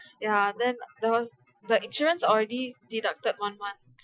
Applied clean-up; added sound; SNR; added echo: classical method Wiener filter.